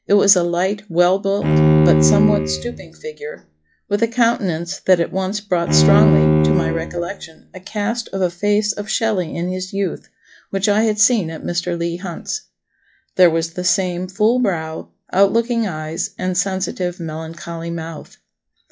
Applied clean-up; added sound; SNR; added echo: classical method log-MMSE.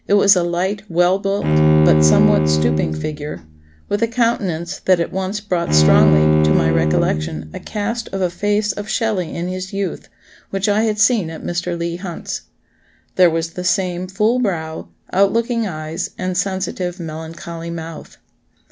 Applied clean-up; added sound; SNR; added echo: none; Bowed string instrument; -2 dB; none.